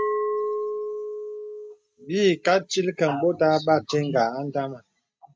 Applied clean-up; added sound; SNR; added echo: neural mask model RNNoise.